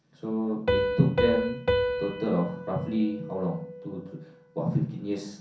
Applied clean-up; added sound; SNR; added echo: none; Piano; 2 dB; reverberation time 0.6 s.